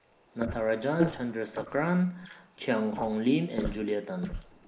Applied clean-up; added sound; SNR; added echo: neural mask model Resemble Enhance denoiser.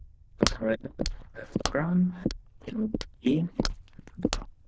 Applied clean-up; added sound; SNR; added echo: neural diffusion model UNIVERSE++.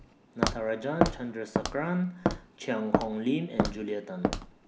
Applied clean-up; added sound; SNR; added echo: none; Walk, footsteps; -1 dB; none.